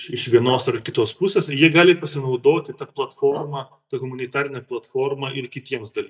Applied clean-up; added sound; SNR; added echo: neural mask model DeepFilterNet 3.